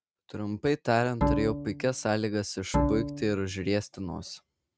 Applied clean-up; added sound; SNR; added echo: neural mask model RNNoise.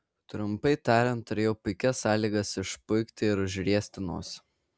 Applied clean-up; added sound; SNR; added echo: none; none; none; none.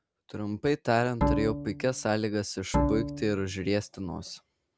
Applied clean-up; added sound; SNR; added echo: none; Bowed string instrument; 1 dB; none.